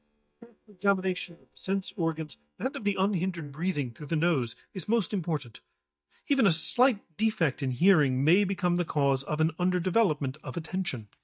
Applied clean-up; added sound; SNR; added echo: neural mask model DeepFilterNet 3.